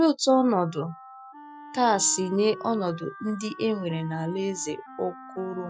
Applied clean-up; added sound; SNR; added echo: classical method Wiener filter.